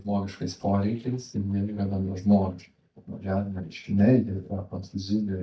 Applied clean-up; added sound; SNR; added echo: neural mask model DeepFilterNet 3.